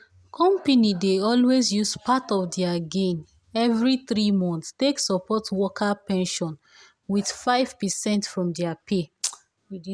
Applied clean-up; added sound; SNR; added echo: none; none; none; none.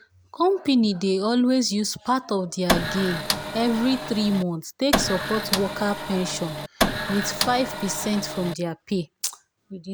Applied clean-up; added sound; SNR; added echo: none; Printer; 3 dB; none.